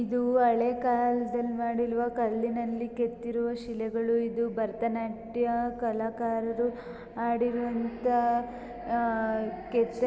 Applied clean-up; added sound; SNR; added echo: none; none; none; none.